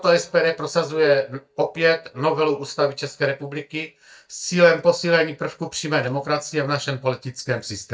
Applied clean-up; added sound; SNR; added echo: neural mask model DeepFilterNet 3.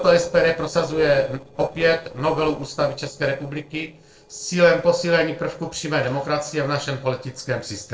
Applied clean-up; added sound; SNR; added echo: neural separator model SepFormer DNS4.